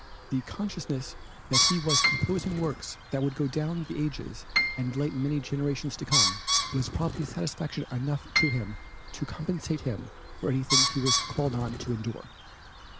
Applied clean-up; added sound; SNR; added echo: none; Bird + Piano; 1 dB; none.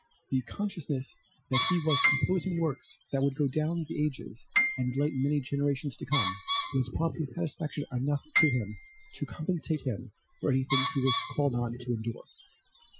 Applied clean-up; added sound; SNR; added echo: classical method Wiener filter.